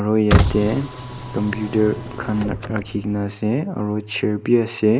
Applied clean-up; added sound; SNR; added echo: none; Car; 3 dB; none.